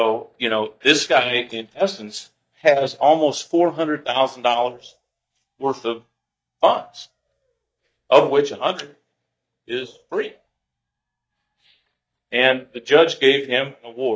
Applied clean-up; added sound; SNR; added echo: neural mask model DeepFilterNet 3.